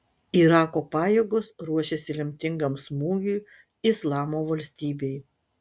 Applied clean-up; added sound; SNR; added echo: none; none; none; none.